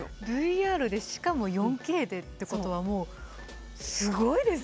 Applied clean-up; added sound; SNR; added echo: none; none; none; none.